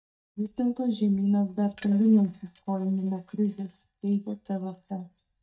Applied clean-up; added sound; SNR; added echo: neural mask model DeepFilterNet 3.